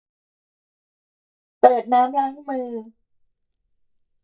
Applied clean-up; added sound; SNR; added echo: neural mask model DeepFilterNet 3.